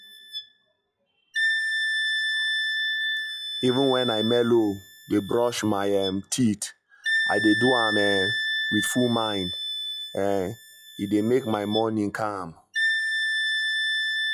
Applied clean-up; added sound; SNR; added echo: classical method log-MMSE.